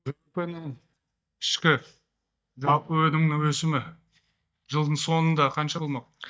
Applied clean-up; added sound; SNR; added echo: neural mask model DeepFilterNet 3.